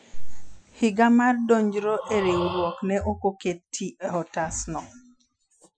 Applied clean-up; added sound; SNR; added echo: classical method Wiener filter.